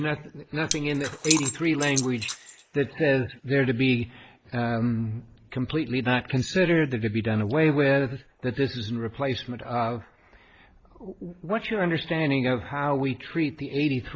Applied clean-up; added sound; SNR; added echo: neural mask model Resemble Enhance denoiser.